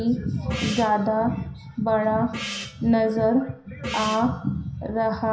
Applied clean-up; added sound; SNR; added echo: none; Gong; 13 dB; reverberation time 0.5 s.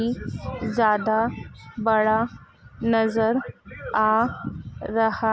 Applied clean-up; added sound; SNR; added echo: none; none; none; none.